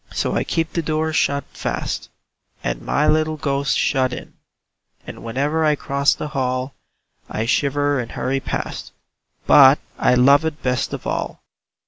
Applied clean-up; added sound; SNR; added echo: none; none; none; none.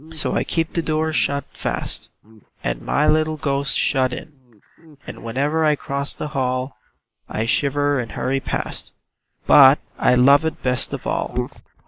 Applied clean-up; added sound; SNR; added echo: neural mask model Resemble Enhance denoiser.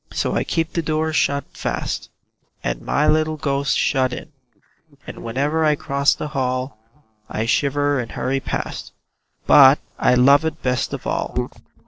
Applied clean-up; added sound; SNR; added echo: neural separator model SepFormer DNS4.